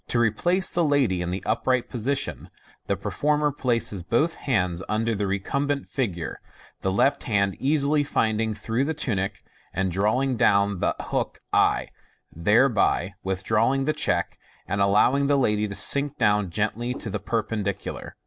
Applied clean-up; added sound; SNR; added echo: none; none; none; none.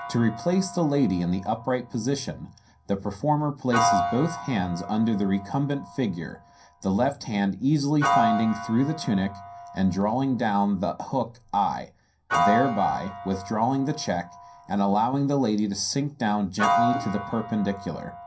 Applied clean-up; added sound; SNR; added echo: none; Piano; 6 dB; reverberation time 0.3 s.